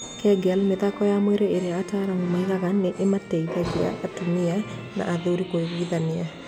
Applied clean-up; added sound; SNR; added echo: none; Wind instrument, woodwind instrument + Bell; 19 dB; none.